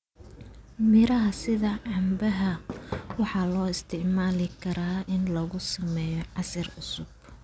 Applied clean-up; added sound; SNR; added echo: none; Fireworks; 13 dB; none.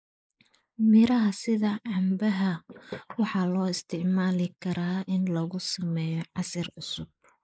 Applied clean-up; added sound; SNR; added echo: neural mask model Resemble Enhance denoiser.